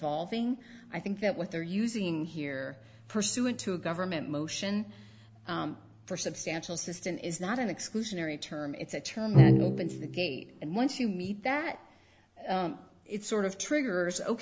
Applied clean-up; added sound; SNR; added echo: none; Bowed string instrument; -5 dB; none.